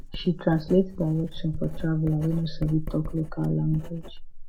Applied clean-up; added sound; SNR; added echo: none; Writing; 8 dB; none.